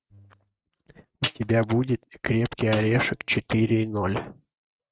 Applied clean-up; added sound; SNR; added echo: neural mask model RNNoise.